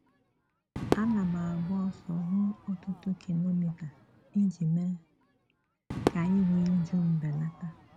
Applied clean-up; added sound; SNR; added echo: none; Crowd / Fireworks; 9 dB; none.